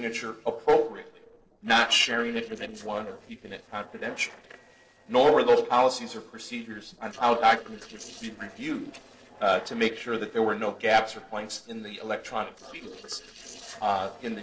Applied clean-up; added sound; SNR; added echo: neural separator model SepFormer DNS4.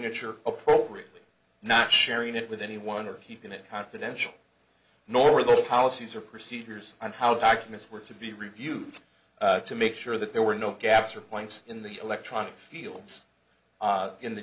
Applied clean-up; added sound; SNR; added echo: none; none; none; none.